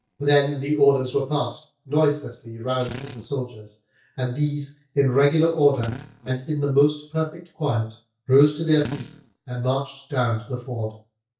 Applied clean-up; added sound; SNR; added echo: neural mask model DeepFilterNet 3.